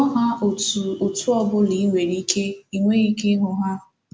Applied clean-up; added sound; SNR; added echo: none; none; none; none.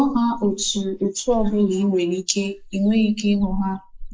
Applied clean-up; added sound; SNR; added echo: neural mask model Resemble Enhance denoiser.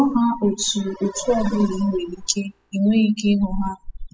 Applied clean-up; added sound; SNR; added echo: classical method spectral subtraction.